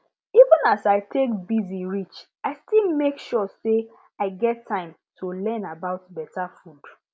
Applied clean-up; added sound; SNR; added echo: none; none; none; none.